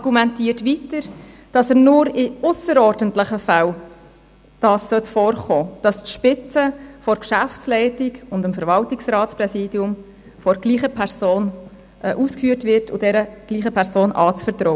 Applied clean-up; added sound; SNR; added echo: none; none; none; none.